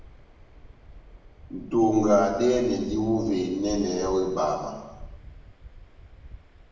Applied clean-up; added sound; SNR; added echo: none; Waves, surf; 18 dB; reverberation time 1.0 s.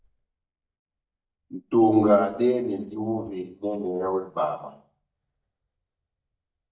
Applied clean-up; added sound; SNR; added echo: neural mask model DeepFilterNet 3.